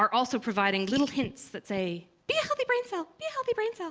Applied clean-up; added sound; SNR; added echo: none; none; none; none.